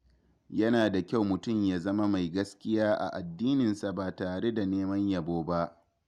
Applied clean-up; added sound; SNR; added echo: none; none; none; none.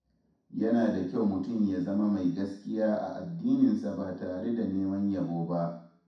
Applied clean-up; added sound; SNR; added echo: none; none; none; reverberation time 0.6 s.